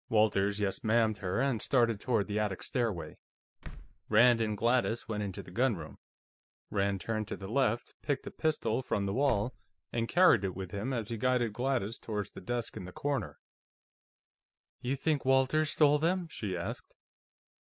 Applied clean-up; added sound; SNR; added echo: none; Slam; 15 dB; none.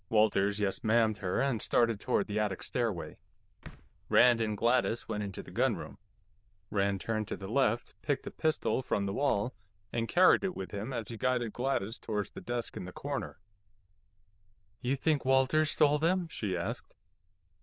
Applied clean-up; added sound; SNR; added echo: neural diffusion model UNIVERSE++.